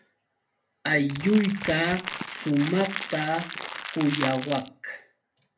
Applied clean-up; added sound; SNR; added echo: none; Crackle; 7 dB; reverberation time 0.3 s.